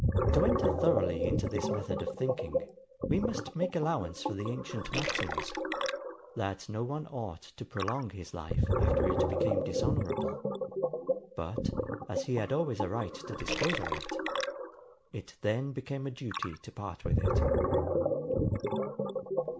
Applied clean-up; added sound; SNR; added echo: none; Gurgling; -4 dB; none.